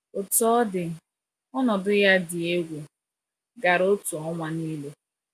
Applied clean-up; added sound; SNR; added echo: none; none; none; none.